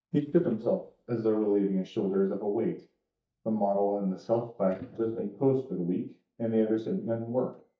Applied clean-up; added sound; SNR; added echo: neural mask model DeepFilterNet 3.